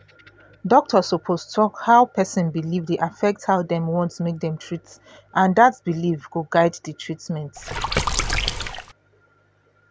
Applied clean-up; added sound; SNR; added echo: none; Water / Splash, splatter; 2 dB; none.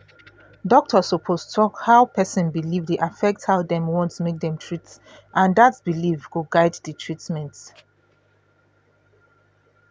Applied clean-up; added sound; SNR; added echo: none; none; none; none.